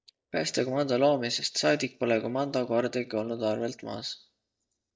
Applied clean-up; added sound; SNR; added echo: neural mask model DeepFilterNet 3.